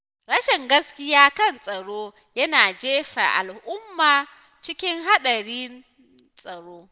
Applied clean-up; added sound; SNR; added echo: none; none; none; none.